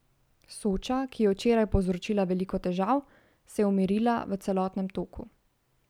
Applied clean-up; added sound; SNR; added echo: none; none; none; none.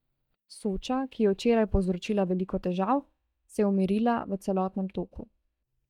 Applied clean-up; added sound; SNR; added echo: neural mask model DeepFilterNet 3.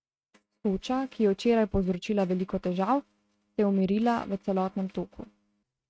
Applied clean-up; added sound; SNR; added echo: neural mask model RNNoise.